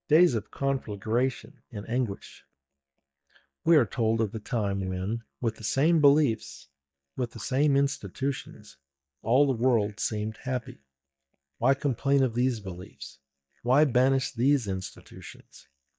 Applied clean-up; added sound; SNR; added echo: neural mask model DeepFilterNet 3.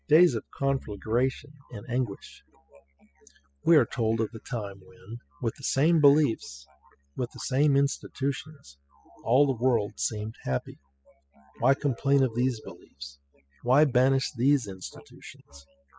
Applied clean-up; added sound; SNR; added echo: classical method spectral subtraction.